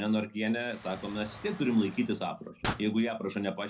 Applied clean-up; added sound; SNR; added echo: none; Explosion; 12 dB; reverberation time 0.4 s.